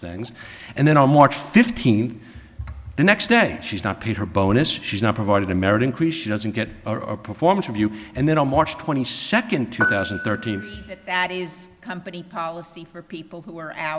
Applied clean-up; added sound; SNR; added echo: none; Piano; 6 dB; none.